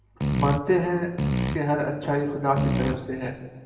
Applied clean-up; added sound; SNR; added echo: none; Fart; 1 dB; reverberation time 1.0 s.